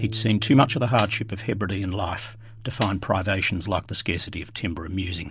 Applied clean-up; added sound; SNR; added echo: none; Bass guitar + Snare drum; 13 dB; none.